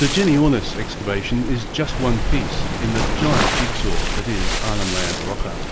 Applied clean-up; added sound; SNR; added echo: none; Waves, surf; -1 dB; none.